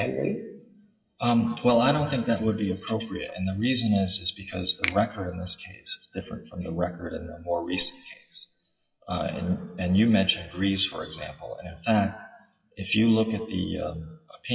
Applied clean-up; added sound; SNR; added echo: classical method WPE with log-MMSE.